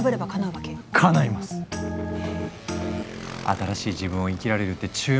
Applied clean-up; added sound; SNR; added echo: none; Motorcycle; 16 dB; none.